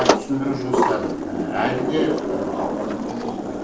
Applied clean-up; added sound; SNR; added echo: none; Sliding door; -3 dB; none.